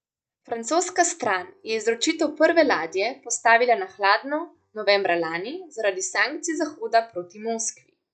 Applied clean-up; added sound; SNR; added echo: neural mask model DeepFilterNet 3.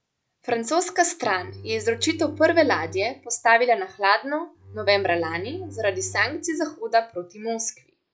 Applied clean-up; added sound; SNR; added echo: none; Bowed string instrument; 17 dB; none.